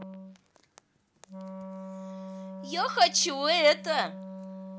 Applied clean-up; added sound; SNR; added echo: none; Wind instrument, woodwind instrument; 13 dB; none.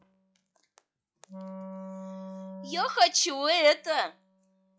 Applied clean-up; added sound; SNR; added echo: classical method log-MMSE.